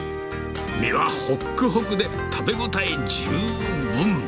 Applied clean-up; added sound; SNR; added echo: none; Wind instrument, woodwind instrument; 9 dB; none.